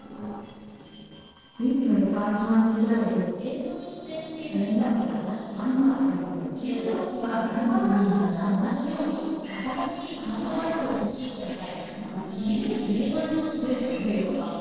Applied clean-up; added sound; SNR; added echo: neural separator model SepFormer DNS4.